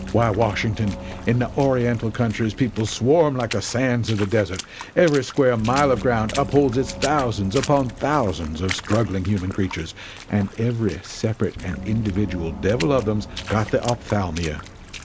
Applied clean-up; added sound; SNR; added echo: none; Gong + Water / Splash, splatter; 13 dB; none.